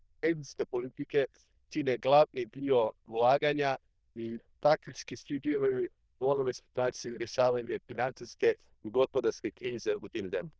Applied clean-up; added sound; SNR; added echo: neural diffusion model UNIVERSE++.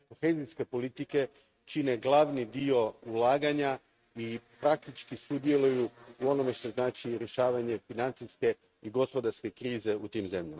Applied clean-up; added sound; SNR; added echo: neural mask model RNNoise.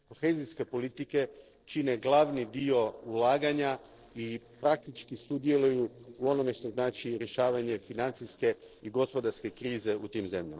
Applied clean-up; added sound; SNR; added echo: neural separator model SepFormer DNS4.